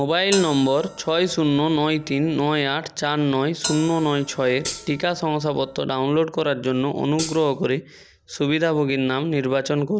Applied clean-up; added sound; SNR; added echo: none; Hi-hat + Bell; 13 dB; none.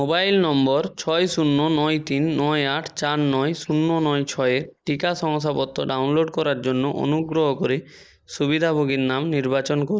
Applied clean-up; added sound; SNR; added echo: neural mask model Resemble Enhance denoiser.